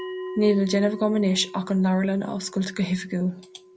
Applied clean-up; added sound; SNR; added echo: none; Bell; 14 dB; none.